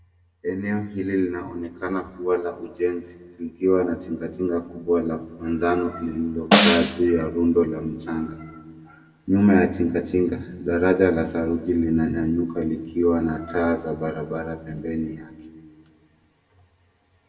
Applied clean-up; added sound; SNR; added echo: none; Snare drum; -4 dB; reverberation time 1.2 s.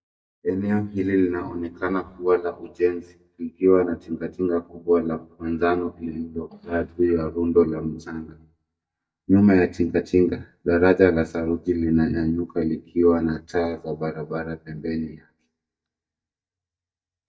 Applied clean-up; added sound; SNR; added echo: neural mask model DeepFilterNet 3.